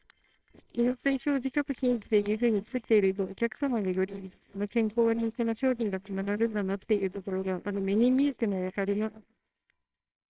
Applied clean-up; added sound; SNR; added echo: neural separator model SepFormer WHAMR!.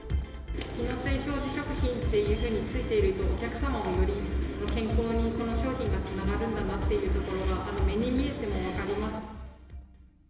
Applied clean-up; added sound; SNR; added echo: none; Accelerating, revving, vroom / Car; 19 dB; reverberation time 1.3 s.